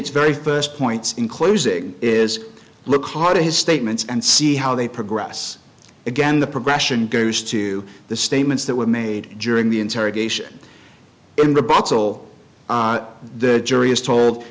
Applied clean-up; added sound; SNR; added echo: none; none; none; none.